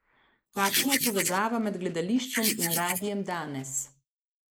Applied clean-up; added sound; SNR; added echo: neural mask model Resemble Enhance denoiser.